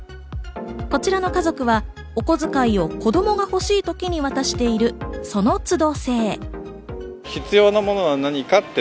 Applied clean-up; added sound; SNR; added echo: none; none; none; none.